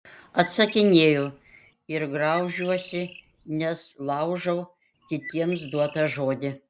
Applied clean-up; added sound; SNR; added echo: none; Bird; 19 dB; none.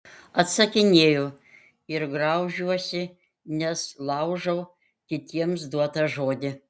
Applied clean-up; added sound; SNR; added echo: none; none; none; none.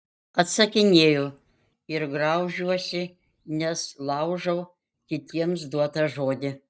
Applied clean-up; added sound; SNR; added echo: neural mask model DeepFilterNet 3.